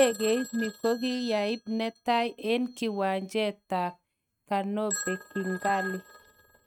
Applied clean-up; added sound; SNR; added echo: neural mask model RNNoise.